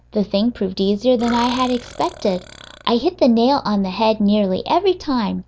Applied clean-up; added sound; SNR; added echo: none; Burping, eructation; 17 dB; none.